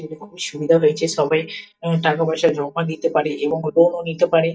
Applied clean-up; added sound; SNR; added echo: neural mask model DeepFilterNet 3.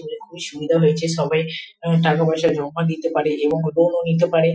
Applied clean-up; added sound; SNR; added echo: classical method Wiener filter.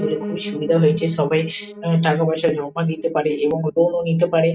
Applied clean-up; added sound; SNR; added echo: neural mask model RNNoise.